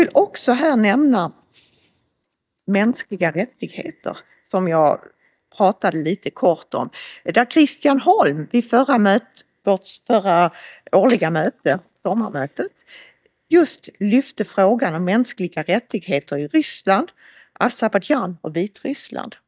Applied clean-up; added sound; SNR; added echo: neural mask model DeepFilterNet 3.